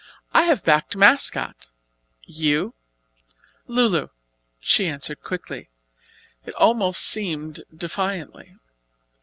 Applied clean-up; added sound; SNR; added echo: none; none; none; none.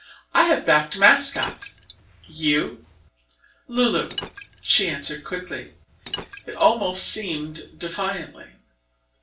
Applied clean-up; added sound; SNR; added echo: none; Liquid; 15 dB; reverberation time 0.3 s.